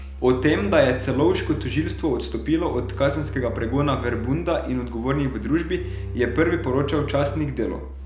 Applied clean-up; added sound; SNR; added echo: none; Bowed string instrument + Musical instrument; 8 dB; none.